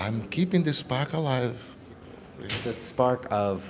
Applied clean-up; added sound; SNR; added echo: none; none; none; none.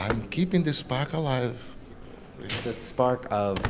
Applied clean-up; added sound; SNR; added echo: none; Telephone; 10 dB; none.